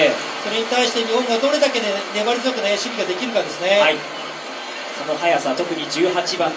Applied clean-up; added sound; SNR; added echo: none; none; none; reverberation time 0.3 s.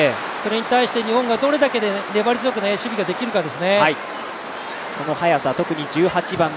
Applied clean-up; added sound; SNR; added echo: none; none; none; none.